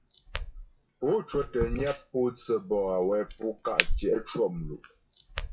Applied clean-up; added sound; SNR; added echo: classical method WPE with log-MMSE.